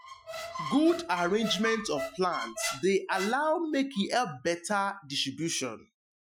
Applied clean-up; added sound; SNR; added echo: classical method Wiener filter.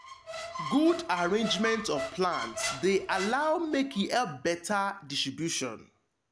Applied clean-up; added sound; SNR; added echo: none; Squeak; 11 dB; none.